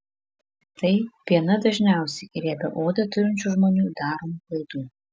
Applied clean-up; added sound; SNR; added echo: none; none; none; none.